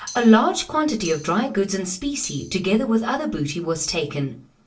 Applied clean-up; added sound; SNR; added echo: neural separator model SepFormer DNS4.